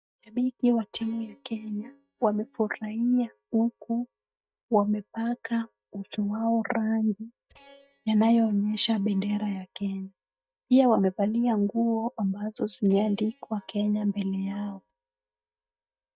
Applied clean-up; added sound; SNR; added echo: neural mask model DeepFilterNet 3.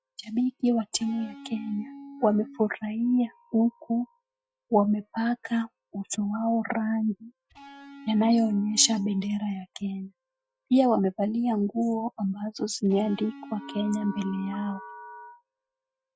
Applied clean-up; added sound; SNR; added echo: classical method Wiener filter.